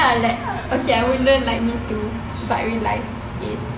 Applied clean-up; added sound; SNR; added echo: none; none; none; reverberation time 1.3 s.